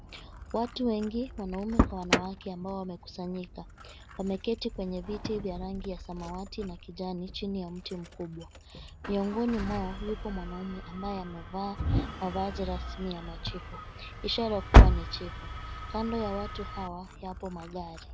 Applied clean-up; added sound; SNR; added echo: none; Engine starting; -5 dB; none.